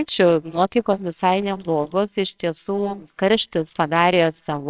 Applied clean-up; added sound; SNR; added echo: neural separator model SepFormer WHAMR!.